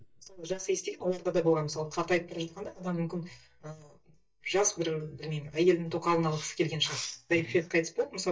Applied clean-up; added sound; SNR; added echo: neural mask model DeepFilterNet 3.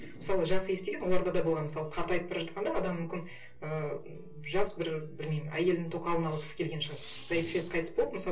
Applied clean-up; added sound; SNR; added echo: neural separator model SepFormer DNS4.